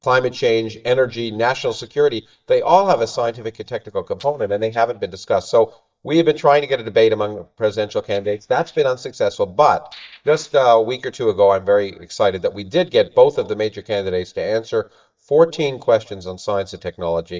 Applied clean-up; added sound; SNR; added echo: neural mask model DeepFilterNet 3.